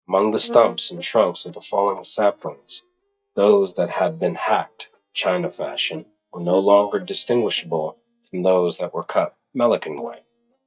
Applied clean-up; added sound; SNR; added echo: neural mask model DeepFilterNet 3.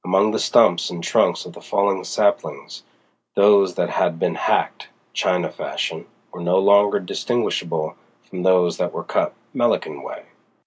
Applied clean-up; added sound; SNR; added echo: none; none; none; none.